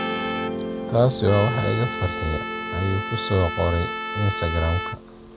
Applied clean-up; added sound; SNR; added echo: none; Guitar + Trumpet; 5 dB; none.